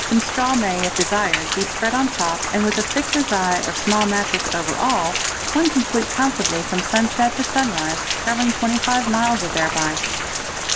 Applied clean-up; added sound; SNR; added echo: none; Rain; 3 dB; none.